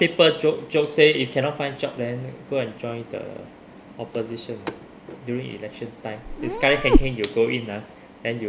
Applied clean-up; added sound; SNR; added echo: none; Meow; -4 dB; none.